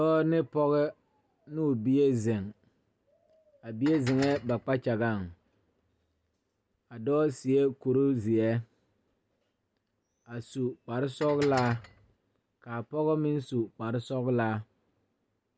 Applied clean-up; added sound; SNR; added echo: none; Dishes, pots, and pans; 13 dB; none.